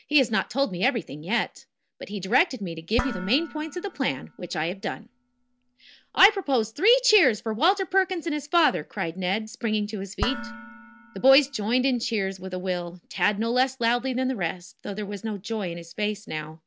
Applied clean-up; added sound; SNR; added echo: none; Dishes, pots, and pans; 12 dB; none.